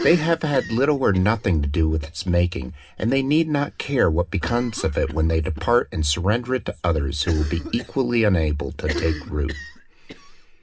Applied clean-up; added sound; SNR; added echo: none; Cough; 16 dB; reverberation time 0.3 s.